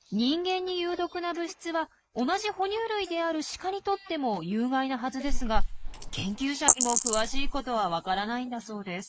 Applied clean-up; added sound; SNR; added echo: neural mask model Resemble Enhance denoiser.